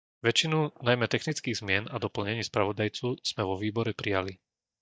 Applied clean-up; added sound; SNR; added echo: neural mask model DeepFilterNet 3.